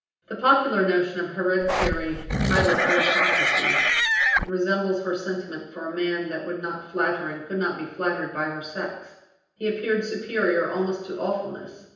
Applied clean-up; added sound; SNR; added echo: none; Livestock, farm animals, working animals; -4 dB; reverberation time 0.9 s.